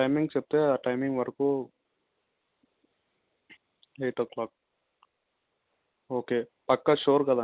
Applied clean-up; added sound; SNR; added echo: none; none; none; none.